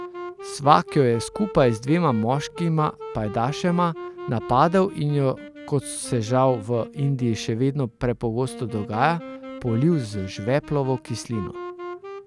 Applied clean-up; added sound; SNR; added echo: none; Wind instrument, woodwind instrument; 14 dB; none.